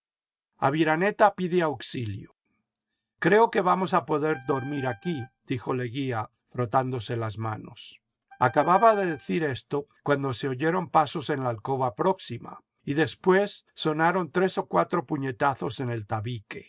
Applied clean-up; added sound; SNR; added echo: neural mask model RNNoise.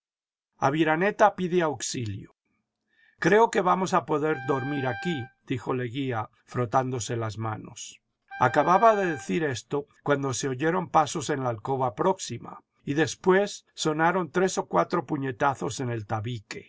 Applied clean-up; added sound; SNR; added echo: none; Wind instrument, woodwind instrument; 14 dB; none.